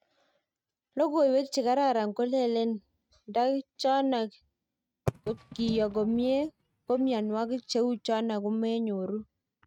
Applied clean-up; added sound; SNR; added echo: neural mask model RNNoise.